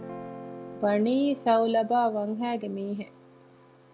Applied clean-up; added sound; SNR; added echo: none; Guitar; 17 dB; none.